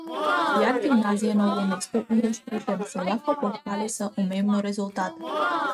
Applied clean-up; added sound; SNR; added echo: neural mask model RNNoise.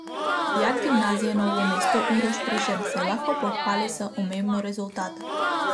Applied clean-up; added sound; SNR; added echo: none; Crowd; 0 dB; none.